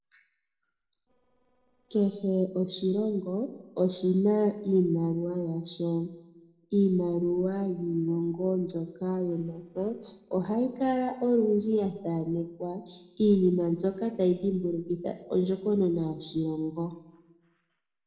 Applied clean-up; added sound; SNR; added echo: neural separator model SepFormer DNS4.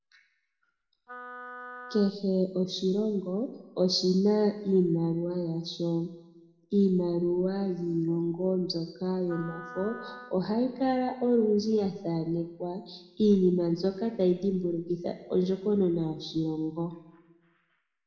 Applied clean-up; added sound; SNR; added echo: none; Wind instrument, woodwind instrument; 17 dB; reverberation time 0.9 s.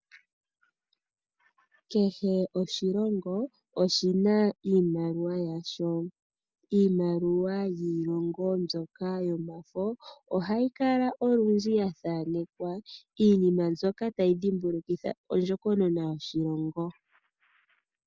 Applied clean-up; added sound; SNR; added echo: none; none; none; none.